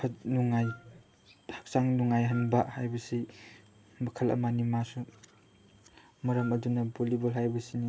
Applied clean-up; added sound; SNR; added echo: none; Wind instrument, woodwind instrument; 19 dB; none.